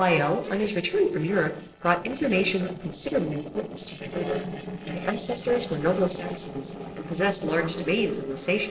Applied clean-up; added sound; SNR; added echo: neural separator model SepFormer DNS4.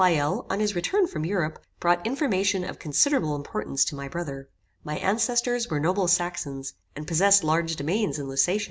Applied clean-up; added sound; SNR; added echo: none; none; none; none.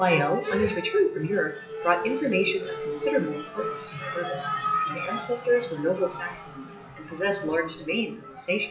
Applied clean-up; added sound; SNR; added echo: classical method WPE with log-MMSE.